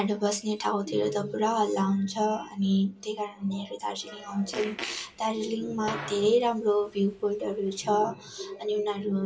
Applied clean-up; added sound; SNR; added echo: none; Fart; 14 dB; reverberation time 0.2 s.